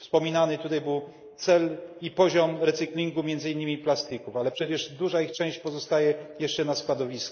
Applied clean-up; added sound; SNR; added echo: neural mask model Resemble Enhance denoiser.